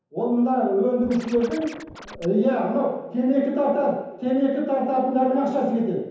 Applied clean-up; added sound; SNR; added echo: none; Scratching (performance technique); 18 dB; reverberation time 0.9 s.